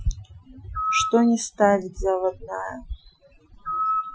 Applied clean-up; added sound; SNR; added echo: classical method Wiener filter.